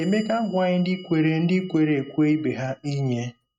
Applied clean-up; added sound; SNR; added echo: neural mask model RNNoise.